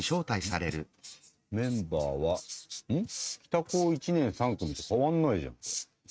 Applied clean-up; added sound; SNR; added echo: neural mask model RNNoise.